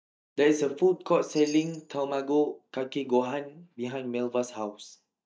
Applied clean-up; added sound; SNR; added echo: neural mask model DeepFilterNet 3.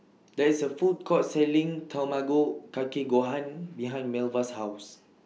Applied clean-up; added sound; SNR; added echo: none; none; none; none.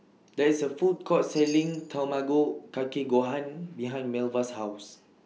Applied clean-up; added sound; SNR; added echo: none; Chime; 20 dB; none.